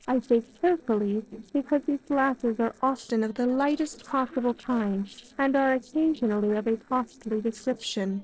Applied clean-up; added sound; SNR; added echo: neural separator model SepFormer DNS4.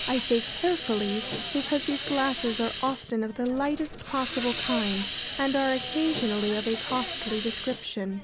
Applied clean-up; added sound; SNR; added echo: none; Hiss; 1 dB; none.